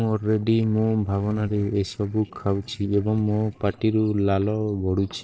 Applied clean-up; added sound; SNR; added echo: neural separator model SepFormer DNS4.